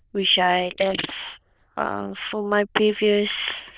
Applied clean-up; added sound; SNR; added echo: neural diffusion model UNIVERSE++.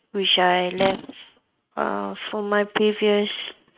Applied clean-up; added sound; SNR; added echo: neural mask model RNNoise.